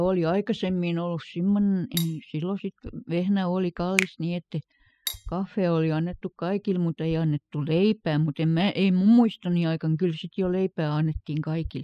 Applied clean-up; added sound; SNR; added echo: classical method spectral subtraction.